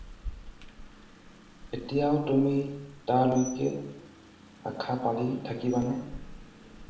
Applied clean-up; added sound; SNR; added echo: none; Rain; 15 dB; reverberation time 0.8 s.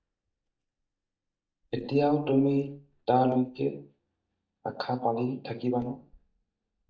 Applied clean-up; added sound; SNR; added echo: neural mask model DeepFilterNet 3.